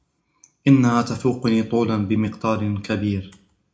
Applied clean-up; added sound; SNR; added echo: none; none; none; reverberation time 0.4 s.